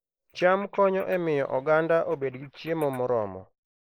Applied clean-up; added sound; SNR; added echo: neural mask model Resemble Enhance denoiser.